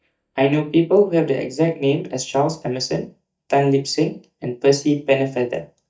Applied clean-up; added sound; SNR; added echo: neural mask model DeepFilterNet 3.